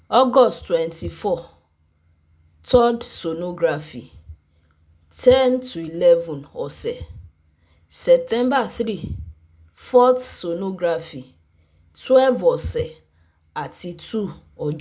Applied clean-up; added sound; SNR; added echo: none; none; none; none.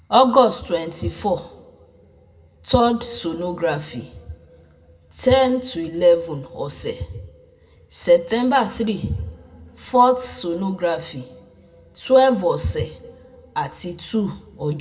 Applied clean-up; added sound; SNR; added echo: none; none; none; reverberation time 1.8 s.